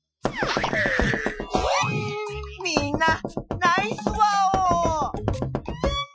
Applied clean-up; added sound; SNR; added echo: classical method Wiener filter.